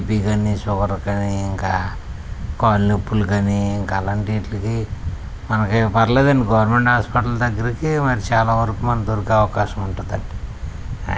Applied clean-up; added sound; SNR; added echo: none; none; none; none.